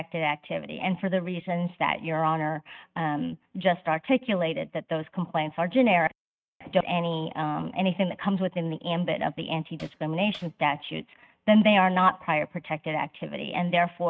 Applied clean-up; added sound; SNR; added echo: neural mask model RNNoise.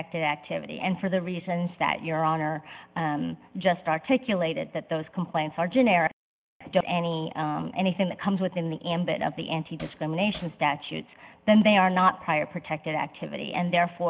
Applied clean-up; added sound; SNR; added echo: none; Hammer; 20 dB; none.